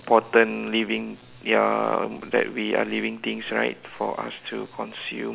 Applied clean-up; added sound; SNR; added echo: none; none; none; none.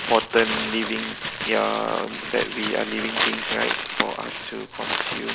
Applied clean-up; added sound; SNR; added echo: none; Crumpling, crinkling; 2 dB; none.